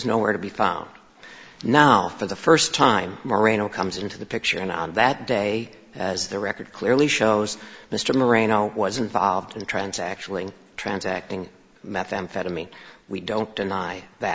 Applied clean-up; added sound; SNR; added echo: none; none; none; none.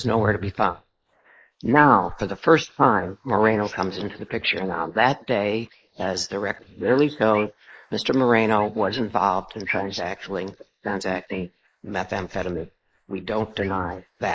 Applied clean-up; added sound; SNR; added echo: neural mask model Resemble Enhance denoiser.